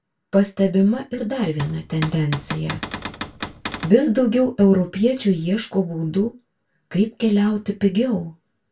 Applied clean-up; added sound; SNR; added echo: none; Cupboard open or close / Door; 10 dB; reverberation time 0.1 s.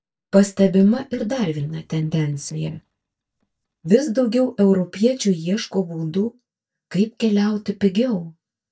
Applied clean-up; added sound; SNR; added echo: neural mask model DeepFilterNet 3.